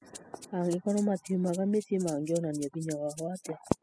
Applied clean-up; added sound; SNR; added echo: classical method spectral subtraction.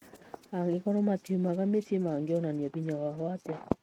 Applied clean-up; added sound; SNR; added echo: neural mask model RNNoise.